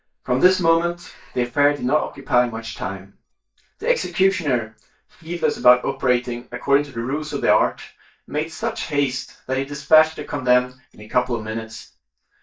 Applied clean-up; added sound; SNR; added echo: neural mask model DeepFilterNet 3.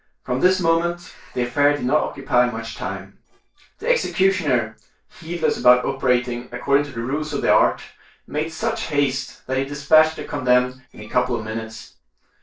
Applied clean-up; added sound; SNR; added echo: neural separator model SepFormer DNS4.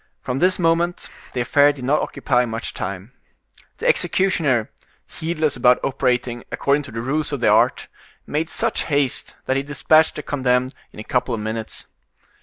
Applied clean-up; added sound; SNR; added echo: none; none; none; none.